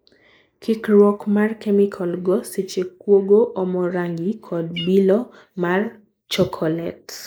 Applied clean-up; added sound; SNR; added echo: neural mask model Resemble Enhance denoiser.